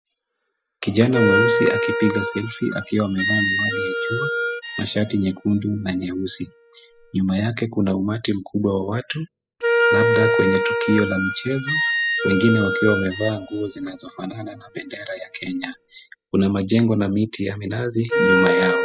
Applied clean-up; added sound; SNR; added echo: classical method spectral subtraction.